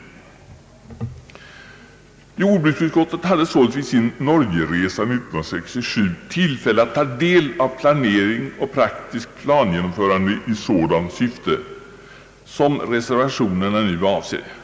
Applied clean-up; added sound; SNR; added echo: none; none; none; none.